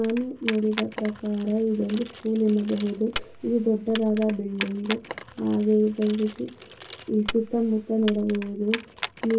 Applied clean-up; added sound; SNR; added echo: none; Keys jangling; 11 dB; reverberation time 0.2 s.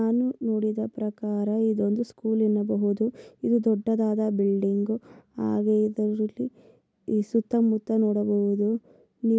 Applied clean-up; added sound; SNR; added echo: none; none; none; none.